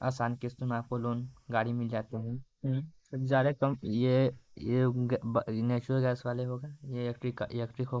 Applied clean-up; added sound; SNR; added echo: neural mask model Resemble Enhance denoiser.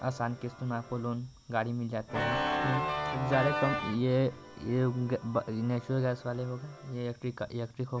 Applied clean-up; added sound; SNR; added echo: none; Organ; 5 dB; none.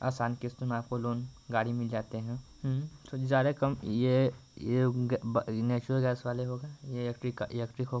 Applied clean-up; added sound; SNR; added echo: none; none; none; none.